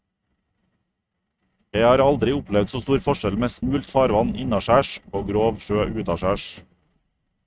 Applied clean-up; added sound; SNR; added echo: neural mask model RNNoise.